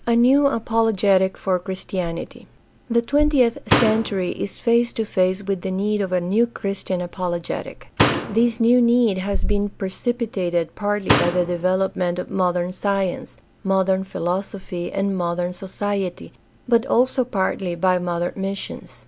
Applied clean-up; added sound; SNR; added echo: none; Slam; 3 dB; none.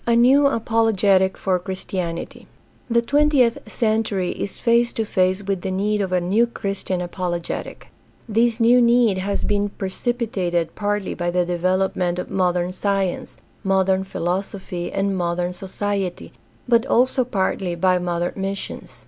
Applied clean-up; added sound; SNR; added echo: none; none; none; none.